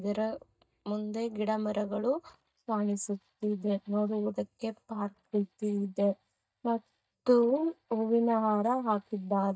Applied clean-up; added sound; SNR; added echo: neural mask model DeepFilterNet 3.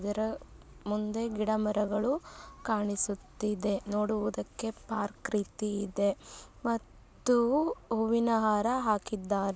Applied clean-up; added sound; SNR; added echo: none; none; none; none.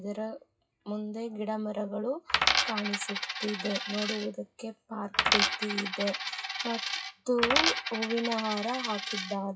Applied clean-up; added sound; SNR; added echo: classical method WPE with log-MMSE.